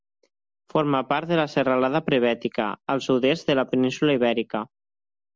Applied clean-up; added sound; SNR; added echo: none; none; none; none.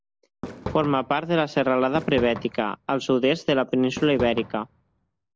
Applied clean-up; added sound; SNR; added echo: none; Fireworks; 14 dB; none.